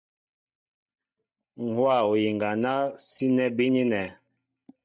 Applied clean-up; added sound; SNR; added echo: neural mask model DeepFilterNet 3.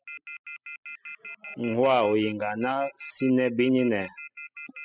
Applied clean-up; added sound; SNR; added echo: classical method spectral subtraction.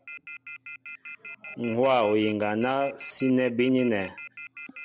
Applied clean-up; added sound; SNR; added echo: none; Telephone; 15 dB; none.